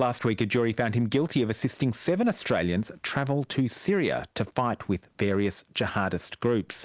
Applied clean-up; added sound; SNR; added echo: none; none; none; none.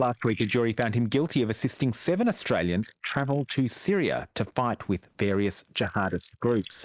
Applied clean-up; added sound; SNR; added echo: neural mask model Resemble Enhance denoiser.